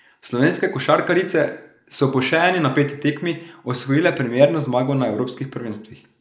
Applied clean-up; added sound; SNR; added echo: neural mask model Resemble Enhance denoiser.